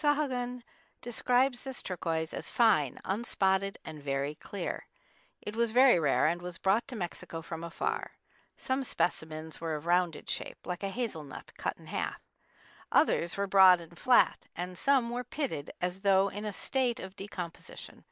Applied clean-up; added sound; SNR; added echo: neural mask model Resemble Enhance denoiser.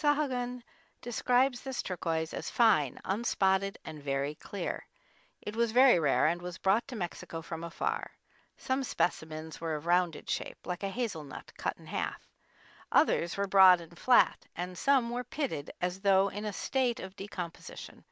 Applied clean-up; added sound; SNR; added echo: none; none; none; none.